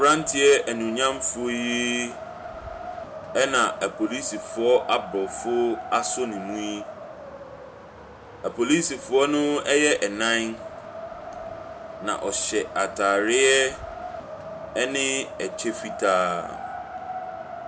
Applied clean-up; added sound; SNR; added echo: none; Wind; 11 dB; none.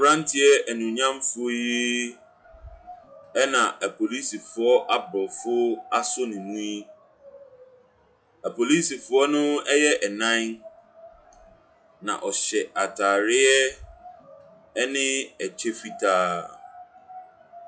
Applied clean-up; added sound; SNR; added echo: classical method log-MMSE.